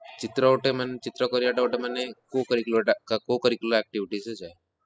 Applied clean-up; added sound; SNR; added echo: classical method spectral subtraction.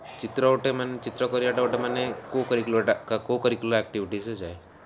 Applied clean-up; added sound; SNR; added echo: none; Skateboard; 14 dB; none.